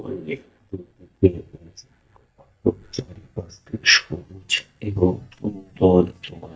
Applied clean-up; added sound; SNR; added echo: neural mask model DeepFilterNet 3.